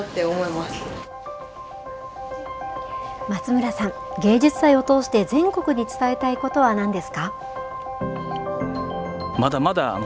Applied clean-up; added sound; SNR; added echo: none; none; none; none.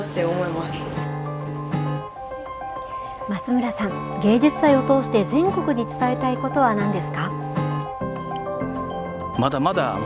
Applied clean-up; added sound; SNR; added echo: none; Acoustic guitar / Strum; 7 dB; none.